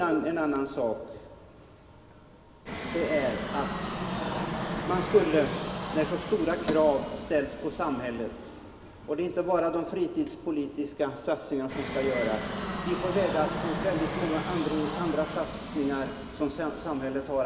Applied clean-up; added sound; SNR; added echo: none; Fixed-wing aircraft, airplane; 6 dB; reverberation time 1.7 s.